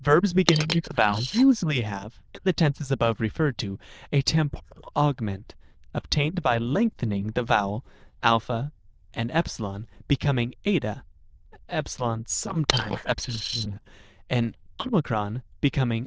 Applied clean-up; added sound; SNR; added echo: neural diffusion model UNIVERSE++.